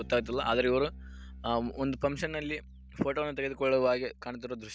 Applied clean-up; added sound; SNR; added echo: none; Bass guitar; 16 dB; none.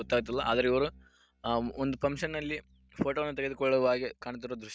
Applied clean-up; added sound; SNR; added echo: neural mask model RNNoise.